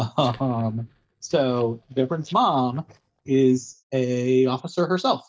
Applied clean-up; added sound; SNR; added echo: neural mask model DeepFilterNet 3.